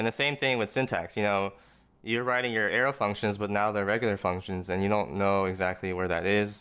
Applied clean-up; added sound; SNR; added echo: none; none; none; none.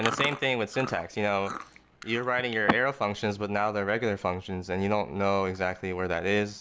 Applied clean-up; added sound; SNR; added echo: none; Chewing, mastication; 10 dB; none.